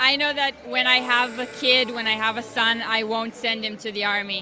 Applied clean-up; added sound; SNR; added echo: none; Harmonica; 19 dB; none.